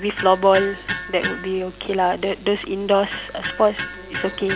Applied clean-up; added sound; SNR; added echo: none; Electric guitar; 10 dB; none.